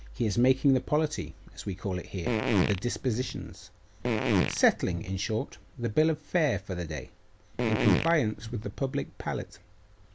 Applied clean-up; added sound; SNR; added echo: none; Fart; 0 dB; none.